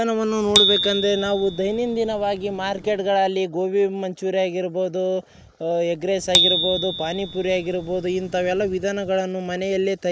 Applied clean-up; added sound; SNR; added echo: none; Bicycle bell; 3 dB; none.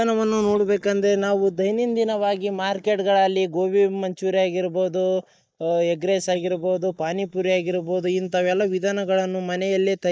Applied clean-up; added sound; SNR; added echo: neural mask model DeepFilterNet 3.